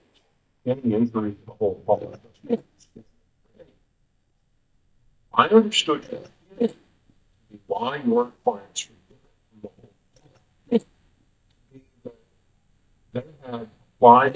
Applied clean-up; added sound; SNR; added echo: neural mask model DeepFilterNet 3.